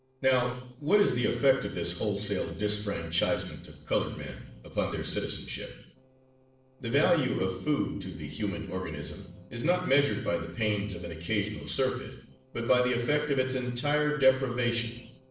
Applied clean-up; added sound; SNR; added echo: neural separator model SepFormer DNS4.